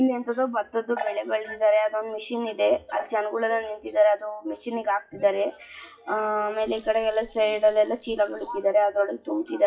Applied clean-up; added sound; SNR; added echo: classical method WPE with log-MMSE.